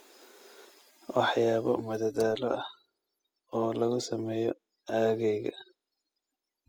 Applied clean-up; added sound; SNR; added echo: classical method spectral subtraction.